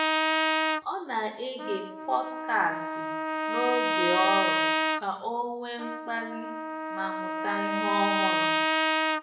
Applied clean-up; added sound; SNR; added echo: none; Trumpet; -3 dB; reverberation time 0.6 s.